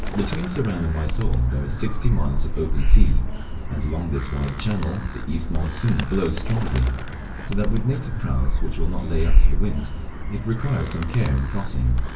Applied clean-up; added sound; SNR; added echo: none; Animal; -3 dB; reverberation time 0.3 s.